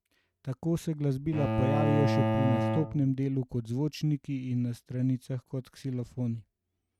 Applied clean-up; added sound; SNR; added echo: neural mask model RNNoise.